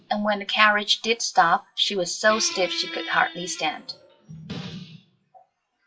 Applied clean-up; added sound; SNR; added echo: classical method WPE with log-MMSE.